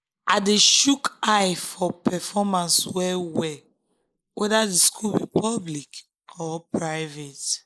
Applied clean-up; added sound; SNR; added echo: neural mask model Resemble Enhance denoiser.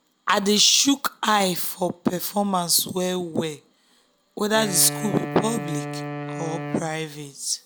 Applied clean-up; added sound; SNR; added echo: none; Wind instrument, woodwind instrument; 9 dB; none.